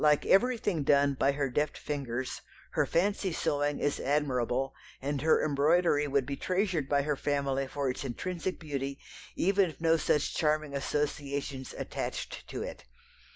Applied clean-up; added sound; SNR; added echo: none; none; none; none.